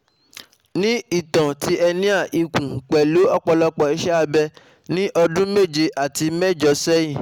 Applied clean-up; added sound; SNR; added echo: none; none; none; none.